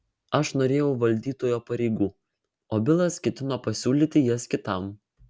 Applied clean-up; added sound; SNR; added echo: none; none; none; none.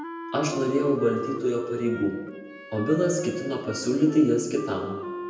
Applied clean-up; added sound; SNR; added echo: none; Wind instrument, woodwind instrument; 11 dB; reverberation time 1.0 s.